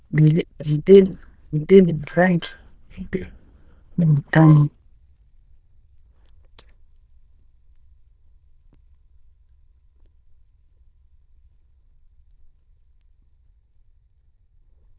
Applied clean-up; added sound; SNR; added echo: neural diffusion model UNIVERSE++.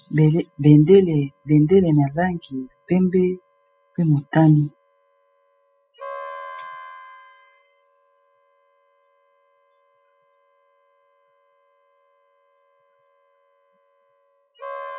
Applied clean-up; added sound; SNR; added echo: classical method spectral subtraction.